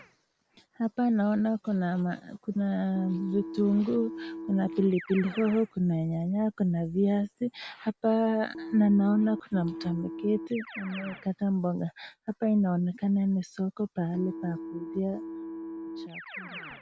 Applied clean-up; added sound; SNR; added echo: none; Keyboard (musical); 14 dB; none.